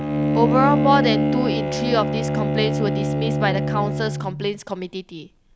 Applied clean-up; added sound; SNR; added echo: none; Bowed string instrument; -2 dB; none.